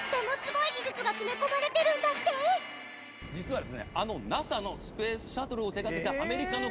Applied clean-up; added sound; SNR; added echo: none; none; none; none.